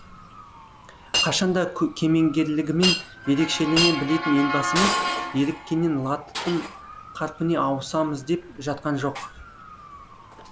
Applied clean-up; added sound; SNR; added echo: none; Motor vehicle (road) / Siren + Shatter; 5 dB; none.